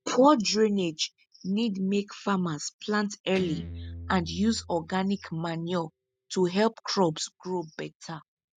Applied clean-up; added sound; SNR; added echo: none; Guitar; 18 dB; none.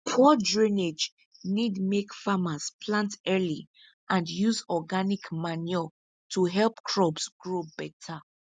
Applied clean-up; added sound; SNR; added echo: none; none; none; none.